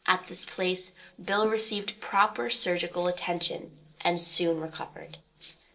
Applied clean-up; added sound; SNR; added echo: neural separator model SepFormer DNS4.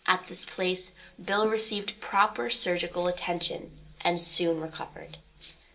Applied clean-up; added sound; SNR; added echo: none; Snare drum; 12 dB; reverberation time 0.2 s.